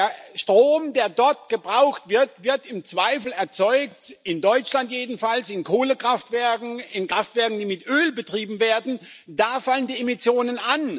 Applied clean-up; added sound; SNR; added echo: none; none; none; none.